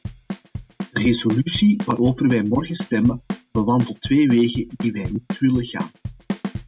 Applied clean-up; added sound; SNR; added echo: none; Bass drum / Snare drum / Drum kit; 11 dB; none.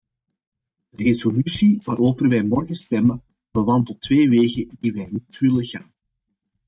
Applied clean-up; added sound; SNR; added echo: neural mask model DeepFilterNet 3.